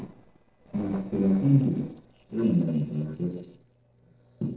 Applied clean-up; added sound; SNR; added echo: neural separator model SepFormer DNS4.